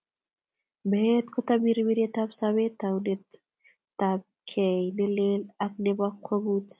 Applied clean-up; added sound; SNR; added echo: none; none; none; none.